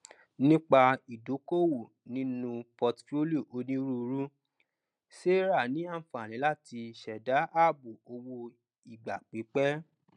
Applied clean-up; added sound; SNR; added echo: none; none; none; none.